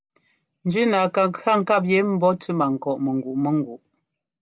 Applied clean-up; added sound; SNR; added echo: none; none; none; none.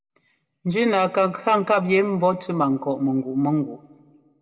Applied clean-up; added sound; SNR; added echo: none; none; none; reverberation time 1.0 s.